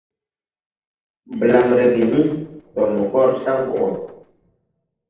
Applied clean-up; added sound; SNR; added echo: neural separator model SepFormer DNS4.